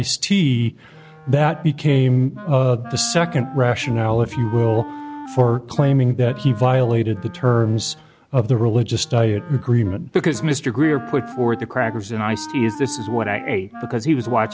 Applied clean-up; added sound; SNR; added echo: none; Wind instrument, woodwind instrument; 17 dB; none.